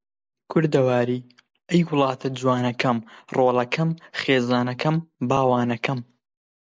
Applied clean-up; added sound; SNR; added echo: neural mask model Resemble Enhance denoiser.